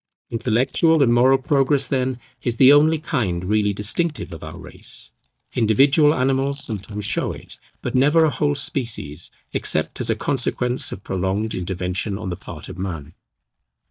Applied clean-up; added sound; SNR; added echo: neural mask model DeepFilterNet 3.